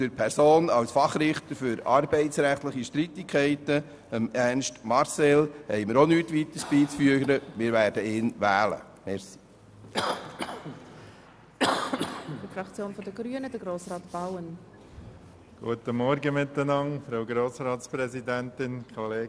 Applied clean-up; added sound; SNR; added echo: none; Cough; 13 dB; none.